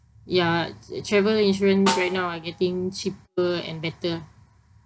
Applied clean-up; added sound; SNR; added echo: none; Snare drum; 9 dB; none.